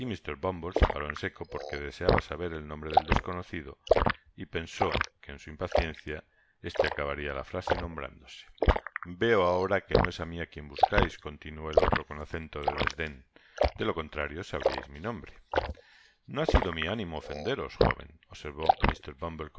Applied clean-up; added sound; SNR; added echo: none; Liquid; -3 dB; none.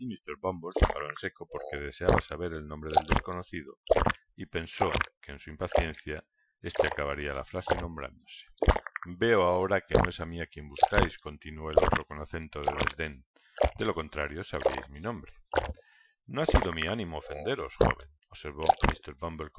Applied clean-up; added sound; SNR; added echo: classical method Wiener filter.